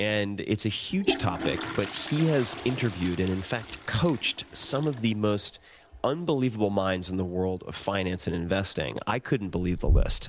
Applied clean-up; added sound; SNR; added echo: none; Toilet flush; 7 dB; none.